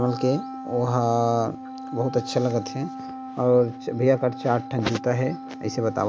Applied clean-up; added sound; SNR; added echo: none; Wind instrument, woodwind instrument; 12 dB; none.